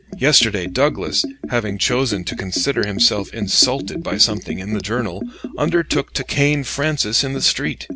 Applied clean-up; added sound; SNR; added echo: none; Liquid; 10 dB; none.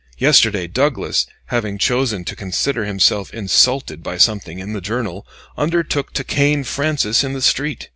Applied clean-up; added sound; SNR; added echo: none; none; none; none.